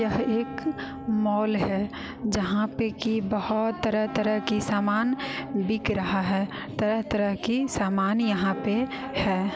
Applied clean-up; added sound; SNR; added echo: none; Wind instrument, woodwind instrument; 14 dB; none.